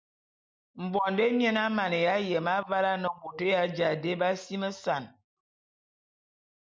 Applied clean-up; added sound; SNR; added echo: none; none; none; none.